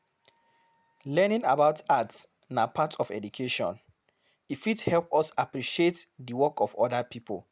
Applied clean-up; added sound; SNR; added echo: none; none; none; none.